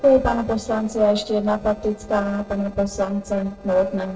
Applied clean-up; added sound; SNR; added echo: neural separator model SepFormer DNS4.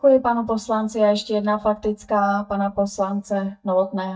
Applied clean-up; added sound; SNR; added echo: neural mask model DeepFilterNet 3.